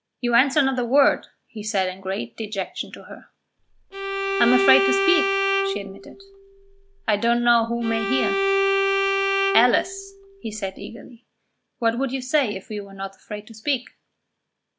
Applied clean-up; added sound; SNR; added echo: none; Bowed string instrument; -1 dB; none.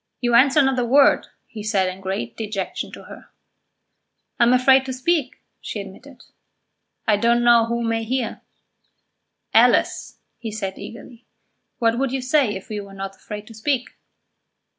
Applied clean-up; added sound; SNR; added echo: none; none; none; none.